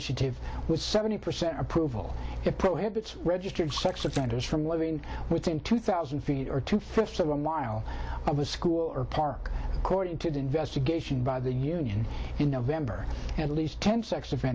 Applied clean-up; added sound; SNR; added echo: none; Splash, splatter; 20 dB; none.